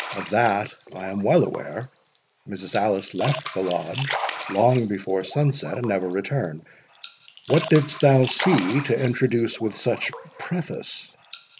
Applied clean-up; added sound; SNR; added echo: none; Splash, splatter; 11 dB; none.